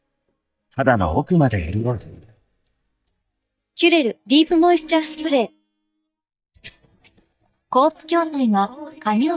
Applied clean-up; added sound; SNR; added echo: neural mask model DeepFilterNet 3.